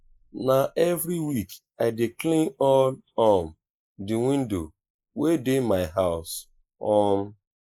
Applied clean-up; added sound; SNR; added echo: neural mask model Resemble Enhance denoiser.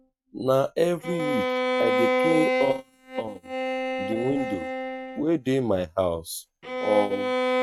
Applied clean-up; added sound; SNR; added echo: neural mask model RNNoise.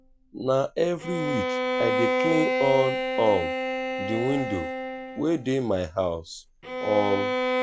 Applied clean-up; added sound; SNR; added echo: none; Bowed string instrument; 1 dB; none.